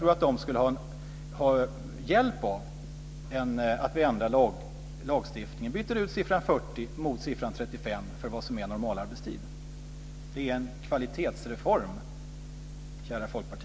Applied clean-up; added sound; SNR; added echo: none; none; none; none.